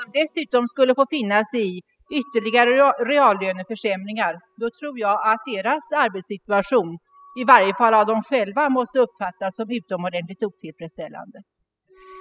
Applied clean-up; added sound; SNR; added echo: classical method spectral subtraction.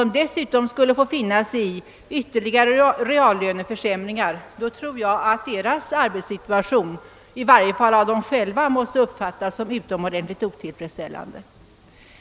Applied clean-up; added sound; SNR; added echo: none; none; none; none.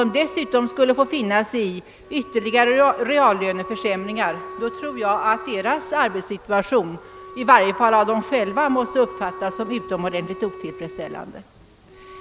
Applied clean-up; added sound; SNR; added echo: none; Wind instrument, woodwind instrument; 15 dB; none.